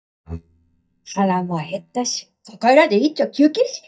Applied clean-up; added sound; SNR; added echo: neural mask model DeepFilterNet 3.